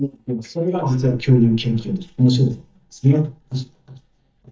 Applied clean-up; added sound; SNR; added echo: neural mask model DeepFilterNet 3.